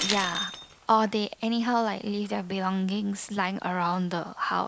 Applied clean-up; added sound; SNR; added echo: none; Shatter; 12 dB; none.